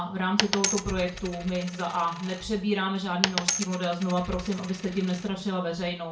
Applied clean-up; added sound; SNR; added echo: none; Coin (dropping); 5 dB; reverberation time 0.3 s.